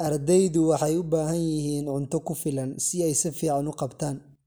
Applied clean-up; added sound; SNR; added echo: none; none; none; none.